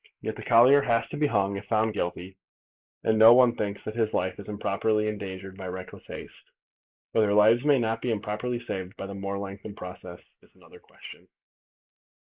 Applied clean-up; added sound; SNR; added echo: neural mask model Resemble Enhance denoiser.